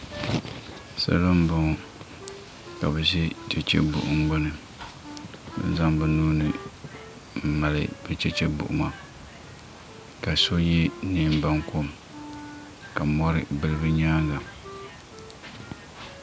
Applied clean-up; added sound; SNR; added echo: none; Wind instrument, woodwind instrument; 19 dB; none.